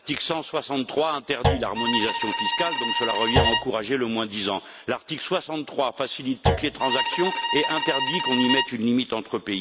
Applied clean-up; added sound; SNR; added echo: none; Thump, thud + Bowed string instrument; -1 dB; none.